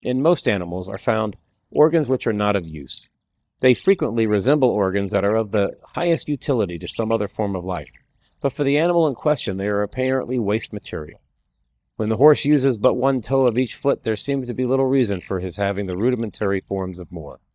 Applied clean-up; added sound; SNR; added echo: neural mask model DeepFilterNet 3.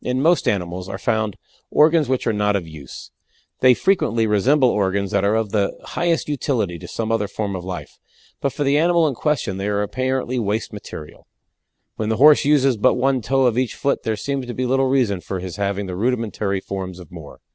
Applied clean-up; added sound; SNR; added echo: none; none; none; none.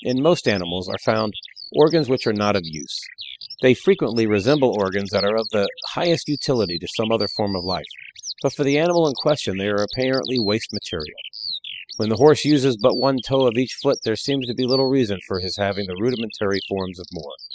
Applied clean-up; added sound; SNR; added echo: classical method spectral subtraction.